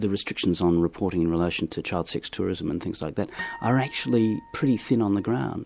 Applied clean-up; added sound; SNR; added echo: none; Harp; 16 dB; none.